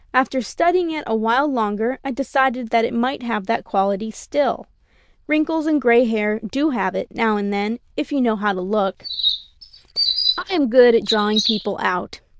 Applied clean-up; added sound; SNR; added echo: neural diffusion model UNIVERSE++.